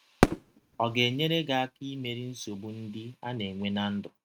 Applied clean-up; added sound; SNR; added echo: neural mask model RNNoise.